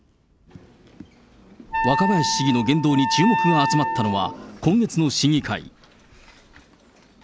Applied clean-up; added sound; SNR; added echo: none; Wind instrument, woodwind instrument; 1 dB; none.